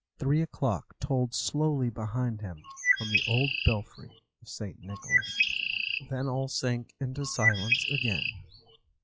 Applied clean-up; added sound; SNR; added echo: classical method log-MMSE.